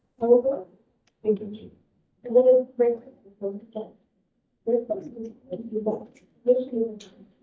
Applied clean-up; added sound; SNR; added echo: neural mask model DeepFilterNet 3.